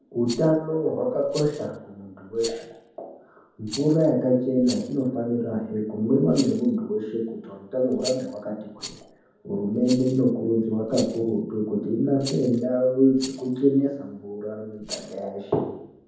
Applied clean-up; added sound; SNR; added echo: none; Rattle; 19 dB; reverberation time 0.9 s.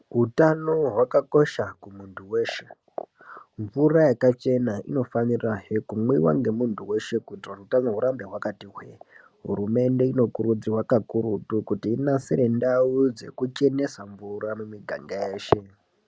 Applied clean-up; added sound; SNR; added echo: none; none; none; none.